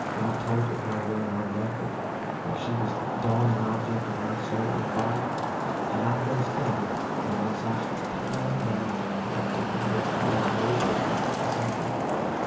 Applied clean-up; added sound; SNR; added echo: none; Traffic noise, roadway noise; -2 dB; reverberation time 0.6 s.